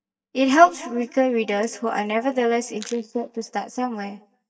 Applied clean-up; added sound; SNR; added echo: neural mask model DeepFilterNet 3.